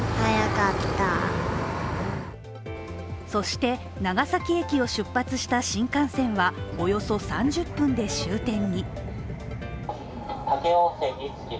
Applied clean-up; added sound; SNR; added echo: none; none; none; none.